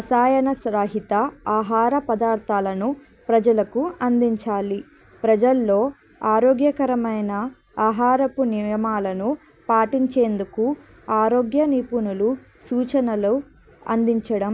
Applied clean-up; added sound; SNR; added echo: none; none; none; none.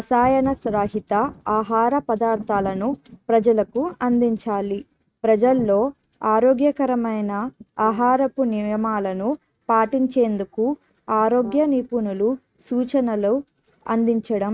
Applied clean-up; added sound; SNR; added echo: neural mask model RNNoise.